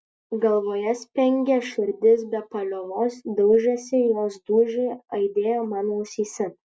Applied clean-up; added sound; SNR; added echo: none; none; none; none.